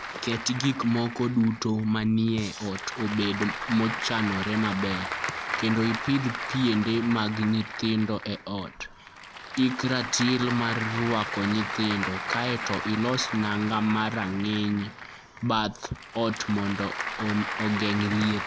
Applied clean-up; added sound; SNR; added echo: none; Applause / Crowd; 7 dB; none.